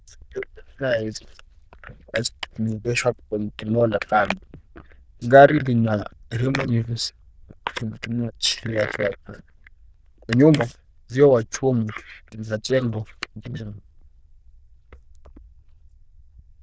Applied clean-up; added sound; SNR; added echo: neural diffusion model UNIVERSE++.